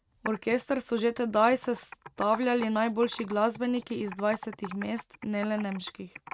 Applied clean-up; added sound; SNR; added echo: neural mask model RNNoise.